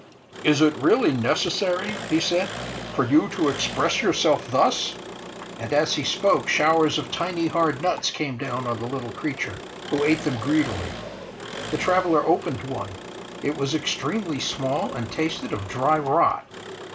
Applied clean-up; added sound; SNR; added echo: none; Engine; 12 dB; none.